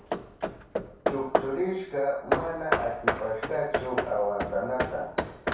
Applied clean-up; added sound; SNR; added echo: none; Hammer / Wood; 0 dB; reverberation time 0.6 s.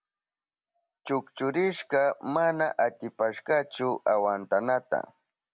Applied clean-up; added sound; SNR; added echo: none; none; none; none.